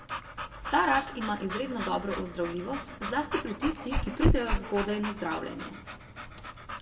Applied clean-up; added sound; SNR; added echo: none; Dog / Breathing; 2 dB; reverberation time 1.3 s.